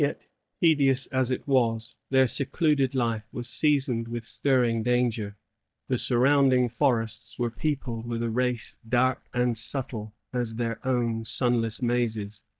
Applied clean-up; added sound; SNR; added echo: neural mask model DeepFilterNet 3.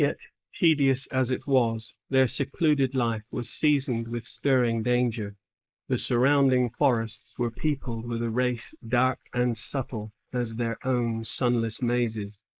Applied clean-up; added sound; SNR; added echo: neural mask model Resemble Enhance denoiser.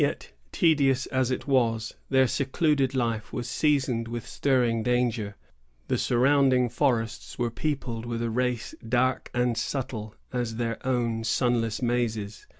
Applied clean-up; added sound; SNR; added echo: none; none; none; none.